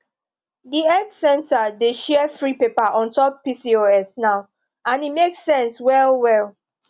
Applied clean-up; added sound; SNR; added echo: none; none; none; none.